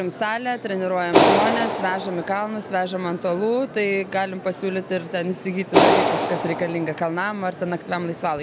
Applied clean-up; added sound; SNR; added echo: none; Clapping; 0 dB; none.